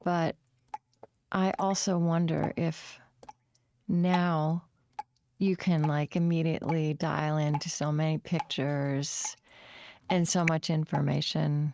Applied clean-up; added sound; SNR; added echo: neural mask model RNNoise.